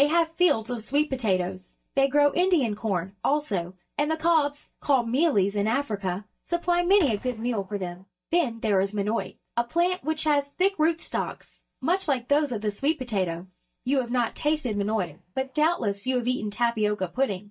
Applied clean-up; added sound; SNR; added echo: neural mask model DeepFilterNet 3.